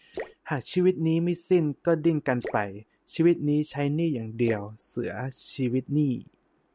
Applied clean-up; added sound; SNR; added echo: none; Drip / Splash, splatter; 19 dB; none.